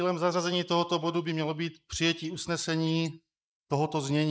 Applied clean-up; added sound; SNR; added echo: neural mask model Resemble Enhance denoiser.